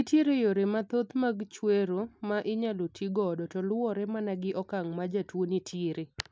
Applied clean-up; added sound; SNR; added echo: none; none; none; none.